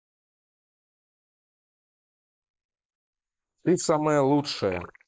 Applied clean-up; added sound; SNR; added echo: neural mask model Resemble Enhance denoiser.